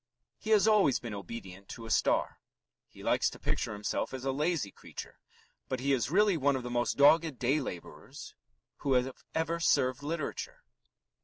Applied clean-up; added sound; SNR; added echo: none; none; none; none.